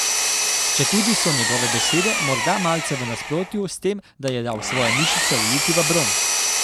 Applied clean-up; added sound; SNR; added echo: none; Engine; -2 dB; none.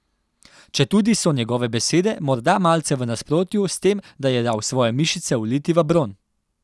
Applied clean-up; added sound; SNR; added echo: none; none; none; none.